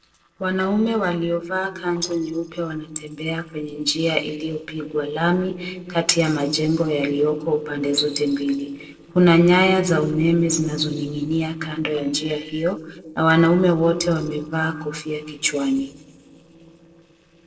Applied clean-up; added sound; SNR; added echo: neural separator model SepFormer DNS4.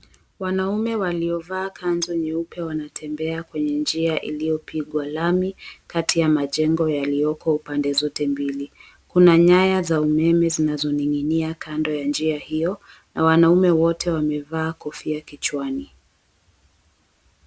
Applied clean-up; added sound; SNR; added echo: none; none; none; none.